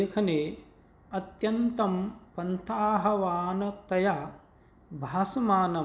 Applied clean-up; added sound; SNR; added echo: none; none; none; none.